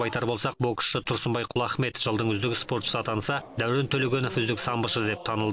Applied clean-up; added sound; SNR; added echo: none; none; none; none.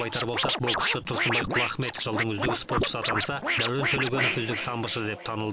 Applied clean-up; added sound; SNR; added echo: none; Scratching (performance technique); 0 dB; none.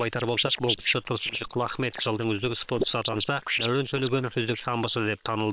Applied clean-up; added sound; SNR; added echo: neural separator model SepFormer WHAM!.